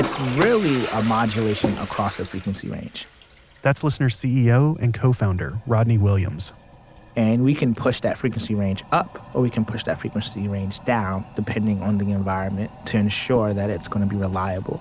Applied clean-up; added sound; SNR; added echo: none; Toilet flush; 14 dB; none.